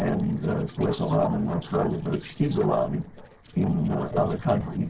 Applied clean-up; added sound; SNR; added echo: neural separator model SepFormer DNS4.